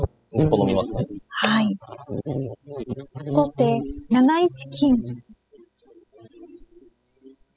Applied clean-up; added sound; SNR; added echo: classical method spectral subtraction.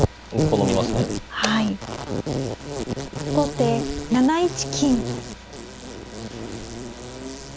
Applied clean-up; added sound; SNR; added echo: none; Insect; 2 dB; none.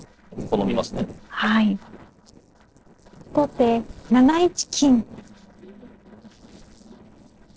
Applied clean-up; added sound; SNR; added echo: neural separator model SepFormer DNS4.